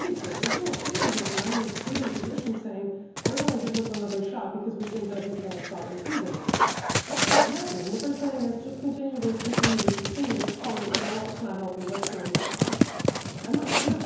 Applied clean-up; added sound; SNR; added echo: none; Dog; -2 dB; reverberation time 0.9 s.